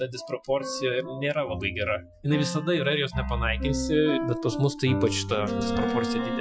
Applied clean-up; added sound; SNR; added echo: classical method Wiener filter.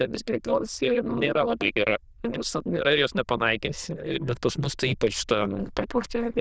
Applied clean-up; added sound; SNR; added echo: neural diffusion model UNIVERSE++.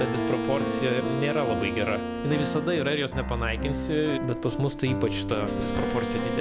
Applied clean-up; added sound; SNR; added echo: none; Piano + Wind instrument, woodwind instrument; 1 dB; none.